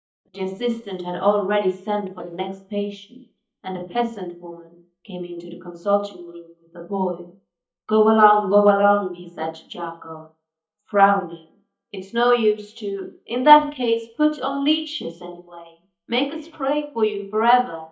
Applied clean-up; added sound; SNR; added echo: neural mask model DeepFilterNet 3.